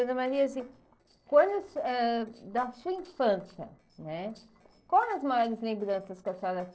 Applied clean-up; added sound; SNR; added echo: neural separator model SepFormer DNS4.